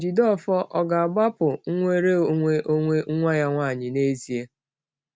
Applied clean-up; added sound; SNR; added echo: none; none; none; none.